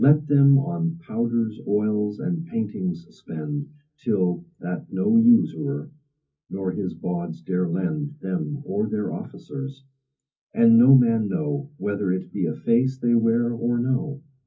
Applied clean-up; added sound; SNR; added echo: none; none; none; reverberation time 0.3 s.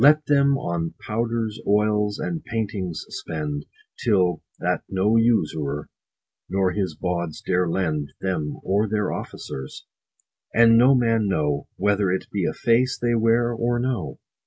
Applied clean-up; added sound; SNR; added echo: none; none; none; none.